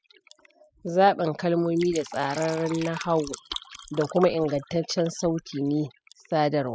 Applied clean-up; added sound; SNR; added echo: classical method spectral subtraction.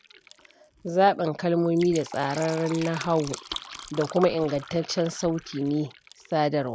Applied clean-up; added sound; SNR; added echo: none; Fill (with liquid); 16 dB; none.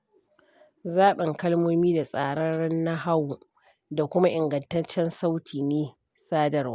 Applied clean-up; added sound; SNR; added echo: none; none; none; none.